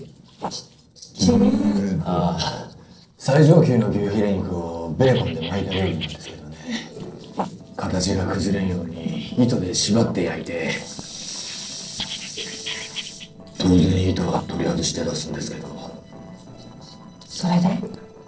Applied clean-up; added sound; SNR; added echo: neural separator model SepFormer DNS4.